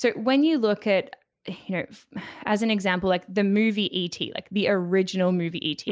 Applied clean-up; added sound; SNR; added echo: none; none; none; none.